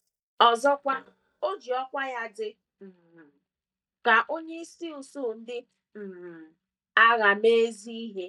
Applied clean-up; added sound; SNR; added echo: neural mask model DeepFilterNet 3.